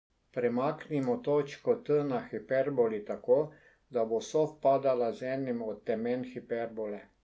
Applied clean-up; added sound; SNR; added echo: none; none; none; none.